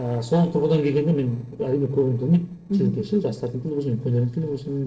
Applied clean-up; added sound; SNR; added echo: neural separator model SepFormer DNS4.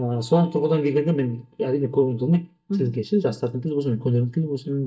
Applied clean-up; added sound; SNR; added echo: neural mask model DeepFilterNet 3.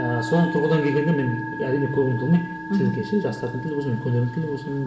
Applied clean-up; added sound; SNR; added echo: none; Musical instrument; 9 dB; reverberation time 1.8 s.